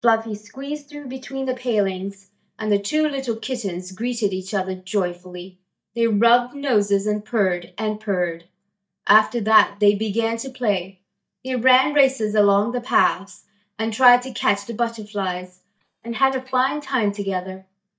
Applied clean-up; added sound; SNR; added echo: neural mask model DeepFilterNet 3.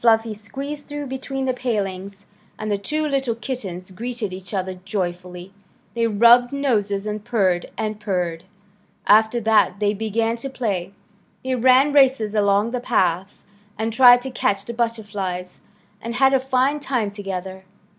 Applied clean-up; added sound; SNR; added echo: none; none; none; none.